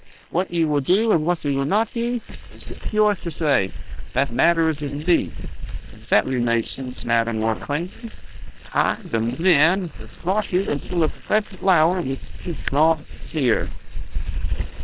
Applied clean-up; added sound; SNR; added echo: neural separator model SepFormer WHAM!.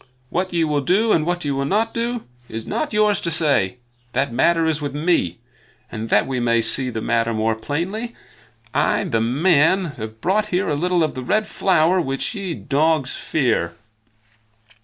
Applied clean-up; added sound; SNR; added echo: none; none; none; none.